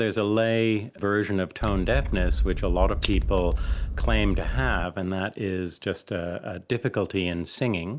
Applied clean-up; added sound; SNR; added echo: none; Scissors; -2 dB; none.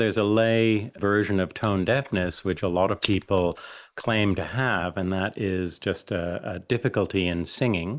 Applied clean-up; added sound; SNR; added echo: neural mask model Resemble Enhance denoiser.